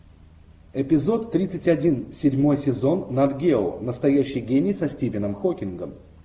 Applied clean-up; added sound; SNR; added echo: none; none; none; none.